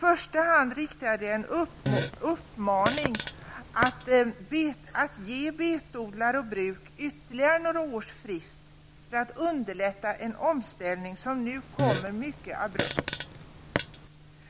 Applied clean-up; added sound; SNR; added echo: none; Fart; 4 dB; none.